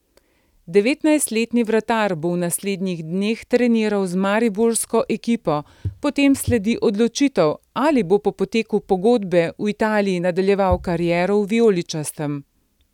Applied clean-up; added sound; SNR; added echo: none; Walk, footsteps / Bird vocalization, bird call, bird song; 14 dB; none.